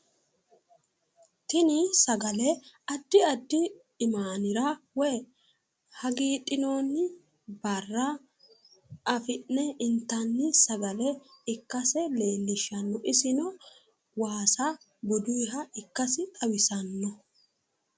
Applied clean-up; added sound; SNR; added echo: none; none; none; none.